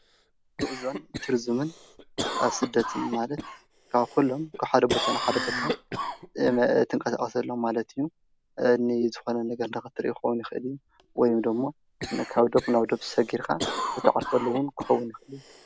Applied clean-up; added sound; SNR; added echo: none; Cough; 9 dB; none.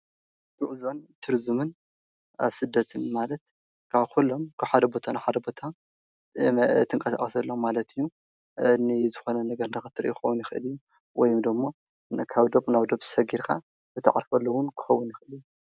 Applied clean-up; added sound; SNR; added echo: none; none; none; none.